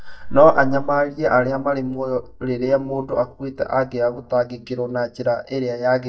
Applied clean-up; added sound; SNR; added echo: neural mask model DeepFilterNet 3.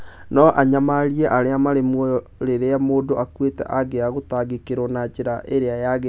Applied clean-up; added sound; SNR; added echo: none; none; none; none.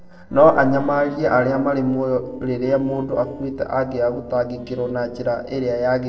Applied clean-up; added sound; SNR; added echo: neural separator model SepFormer DNS4.